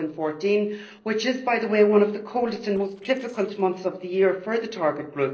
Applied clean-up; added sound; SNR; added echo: neural separator model SepFormer DNS4.